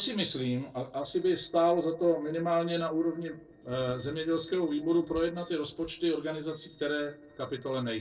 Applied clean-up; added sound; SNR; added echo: neural separator model SepFormer DNS4.